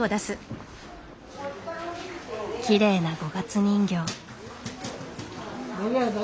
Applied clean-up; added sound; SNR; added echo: none; none; none; none.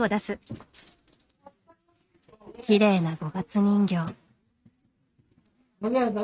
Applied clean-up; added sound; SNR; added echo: neural mask model RNNoise.